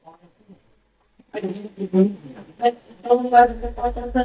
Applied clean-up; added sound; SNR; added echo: neural mask model DeepFilterNet 3.